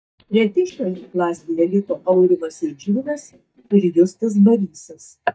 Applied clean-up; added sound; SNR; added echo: neural mask model DeepFilterNet 3.